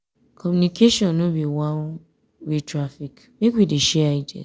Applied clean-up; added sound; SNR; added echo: none; none; none; none.